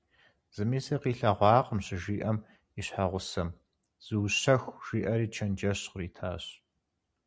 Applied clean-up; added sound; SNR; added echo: none; none; none; none.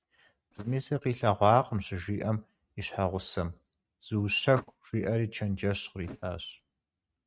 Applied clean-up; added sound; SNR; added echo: neural mask model RNNoise.